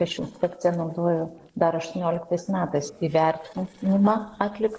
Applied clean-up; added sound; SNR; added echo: neural separator model SepFormer DNS4.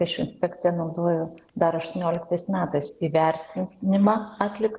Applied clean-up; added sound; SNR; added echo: none; none; none; none.